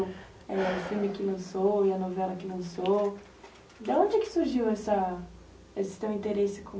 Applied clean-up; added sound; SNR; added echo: none; none; none; none.